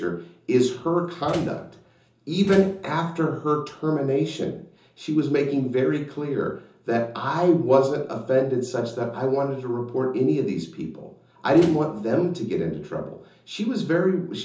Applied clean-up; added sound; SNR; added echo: none; Slam; 19 dB; reverberation time 0.6 s.